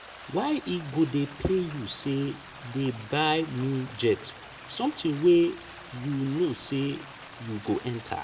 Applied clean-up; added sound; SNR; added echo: none; Stream; 17 dB; reverberation time 1.8 s.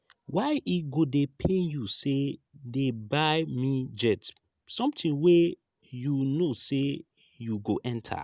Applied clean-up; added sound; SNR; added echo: none; none; none; none.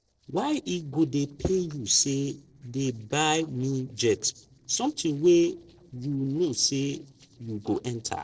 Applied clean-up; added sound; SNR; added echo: neural separator model SepFormer DNS4.